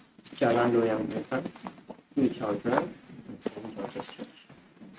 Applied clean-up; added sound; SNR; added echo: neural mask model RNNoise.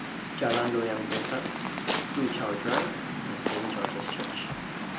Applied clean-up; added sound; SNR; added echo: none; Waves, surf; -1 dB; none.